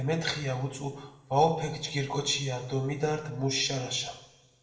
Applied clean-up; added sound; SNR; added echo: none; none; none; reverberation time 1.1 s.